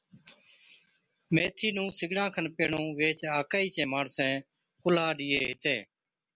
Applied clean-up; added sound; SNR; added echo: none; none; none; none.